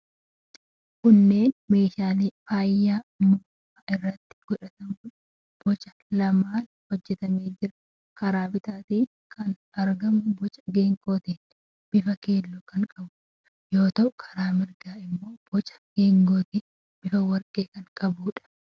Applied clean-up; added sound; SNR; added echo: none; none; none; none.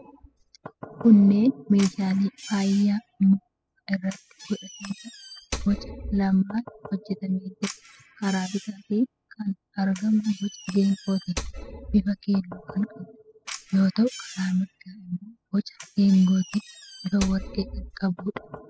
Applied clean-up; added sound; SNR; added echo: classical method spectral subtraction.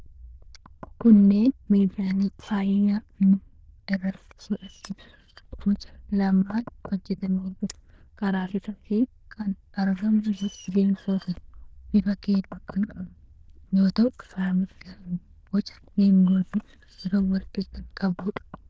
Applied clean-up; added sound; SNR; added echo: neural diffusion model UNIVERSE++.